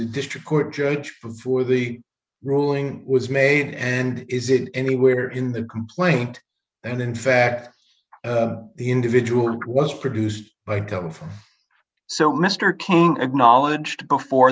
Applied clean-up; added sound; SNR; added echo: none; none; none; none.